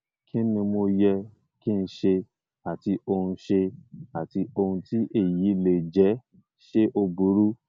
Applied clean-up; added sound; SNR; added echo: none; none; none; none.